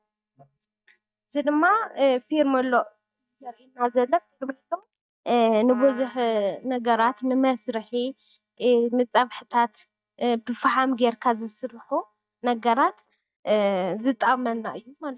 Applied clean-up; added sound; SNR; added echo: neural mask model DeepFilterNet 3.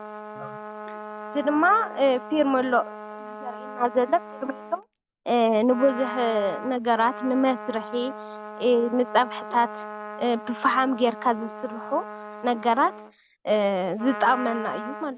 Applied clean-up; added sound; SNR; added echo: none; Trumpet; 12 dB; none.